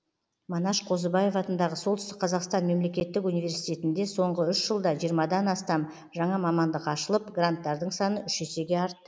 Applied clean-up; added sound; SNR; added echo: none; none; none; none.